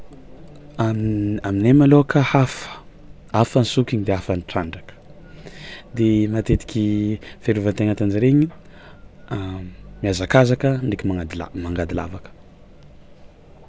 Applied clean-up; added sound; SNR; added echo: none; none; none; none.